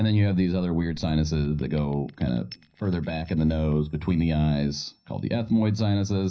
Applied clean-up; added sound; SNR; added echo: neural mask model DeepFilterNet 3.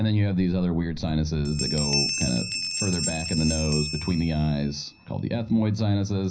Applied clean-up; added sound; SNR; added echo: none; Bell; 7 dB; reverberation time 0.5 s.